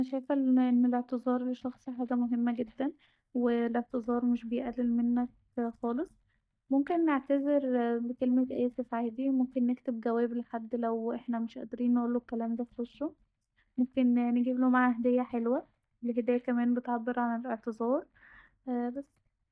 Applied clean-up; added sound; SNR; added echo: neural mask model DeepFilterNet 3.